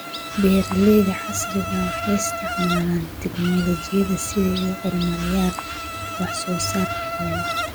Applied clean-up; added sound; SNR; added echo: none; Insect; 7 dB; none.